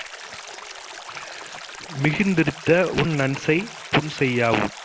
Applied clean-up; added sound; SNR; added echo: none; Stream; 14 dB; none.